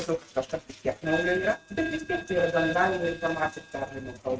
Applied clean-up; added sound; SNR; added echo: neural mask model RNNoise.